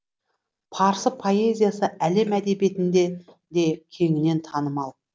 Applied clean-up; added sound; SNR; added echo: none; none; none; none.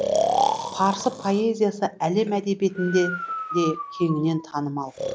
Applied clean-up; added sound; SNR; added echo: none; Breathing; 4 dB; none.